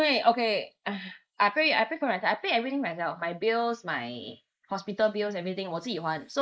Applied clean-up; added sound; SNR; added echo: neural mask model Resemble Enhance denoiser.